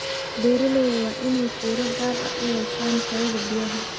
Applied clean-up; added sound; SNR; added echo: none; Fixed-wing aircraft, airplane; 4 dB; none.